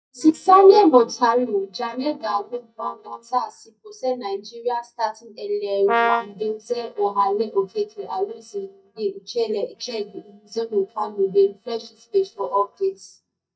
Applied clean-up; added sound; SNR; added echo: neural mask model DeepFilterNet 3.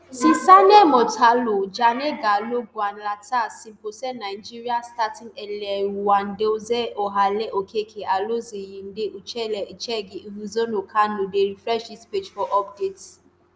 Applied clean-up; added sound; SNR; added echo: none; none; none; none.